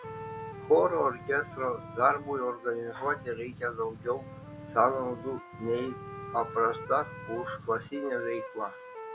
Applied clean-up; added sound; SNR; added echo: none; Engine / Truck / Car + Wind instrument, woodwind instrument; 12 dB; none.